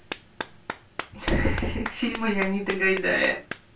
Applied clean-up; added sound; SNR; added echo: none; Clapping; 11 dB; reverberation time 0.2 s.